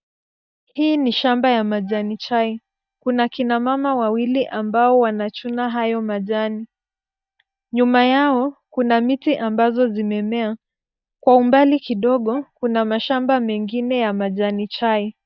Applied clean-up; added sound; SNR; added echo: neural mask model DeepFilterNet 3.